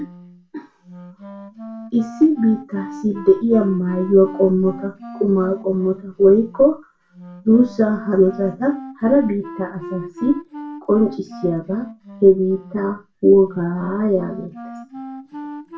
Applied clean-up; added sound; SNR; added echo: none; Wind instrument, woodwind instrument; 16 dB; reverberation time 0.2 s.